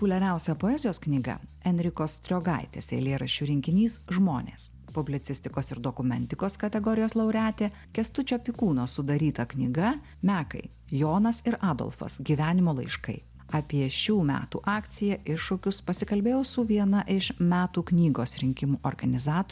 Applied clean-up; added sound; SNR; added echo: none; Bass guitar; 20 dB; none.